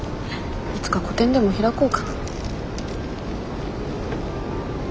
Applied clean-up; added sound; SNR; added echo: none; Wind instrument, woodwind instrument; 17 dB; none.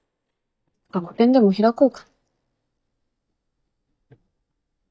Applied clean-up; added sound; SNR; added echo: neural mask model DeepFilterNet 3.